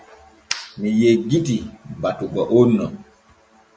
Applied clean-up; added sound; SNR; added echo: none; none; none; none.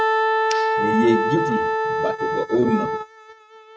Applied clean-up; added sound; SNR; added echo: neural mask model RNNoise.